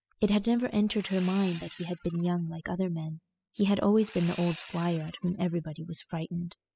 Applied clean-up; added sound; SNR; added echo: classical method spectral subtraction.